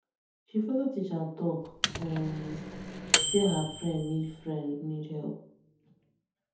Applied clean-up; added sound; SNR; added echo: none; Microwave oven; 0 dB; reverberation time 0.6 s.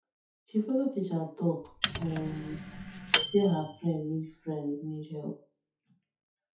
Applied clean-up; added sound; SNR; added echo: classical method WPE with log-MMSE.